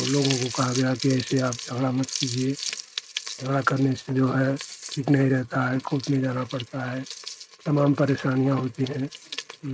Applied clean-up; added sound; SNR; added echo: neural mask model RNNoise.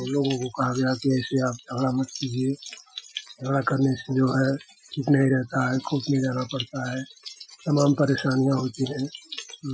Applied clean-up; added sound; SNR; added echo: classical method Wiener filter.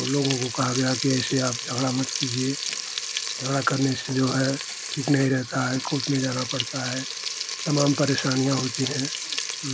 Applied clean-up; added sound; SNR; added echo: none; Frying (food); 5 dB; none.